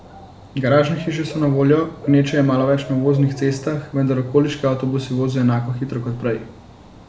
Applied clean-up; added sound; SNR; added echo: none; Bird / Dog; 19 dB; none.